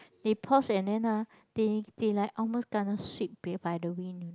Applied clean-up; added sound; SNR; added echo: none; none; none; none.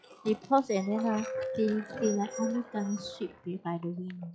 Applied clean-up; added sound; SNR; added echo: classical method log-MMSE.